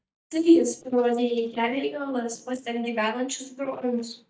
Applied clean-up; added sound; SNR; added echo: neural mask model DeepFilterNet 3.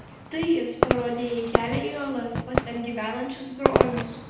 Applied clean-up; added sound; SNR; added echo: none; Fireworks; -2 dB; reverberation time 0.9 s.